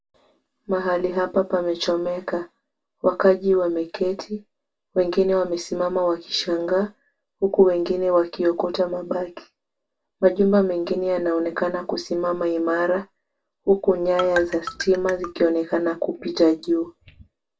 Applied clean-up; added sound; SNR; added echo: none; Marimba, xylophone; 9 dB; reverberation time 0.1 s.